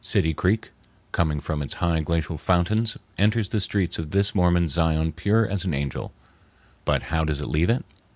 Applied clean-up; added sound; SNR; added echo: none; none; none; none.